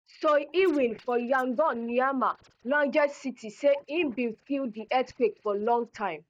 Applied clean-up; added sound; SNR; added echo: neural mask model DeepFilterNet 3.